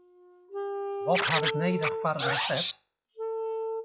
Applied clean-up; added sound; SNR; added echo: classical method log-MMSE.